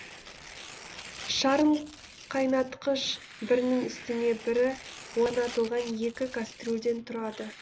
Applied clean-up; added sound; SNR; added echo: none; Tearing; 16 dB; none.